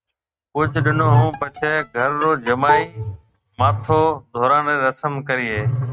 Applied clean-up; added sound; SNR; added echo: neural mask model RNNoise.